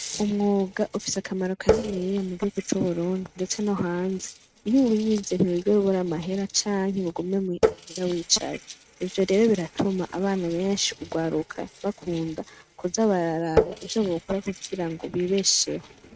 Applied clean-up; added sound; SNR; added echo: neural mask model RNNoise.